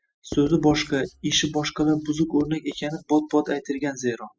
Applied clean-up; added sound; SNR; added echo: classical method spectral subtraction.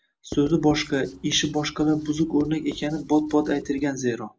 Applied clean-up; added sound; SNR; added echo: none; Writing; 18 dB; none.